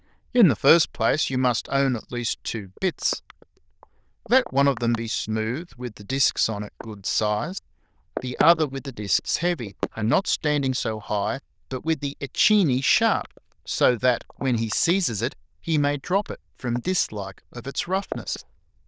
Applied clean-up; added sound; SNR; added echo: neural diffusion model UNIVERSE++.